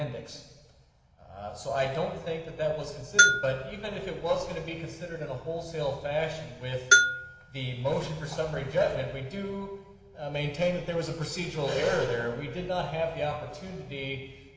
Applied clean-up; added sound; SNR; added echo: none; Bell; -4 dB; reverberation time 1.2 s.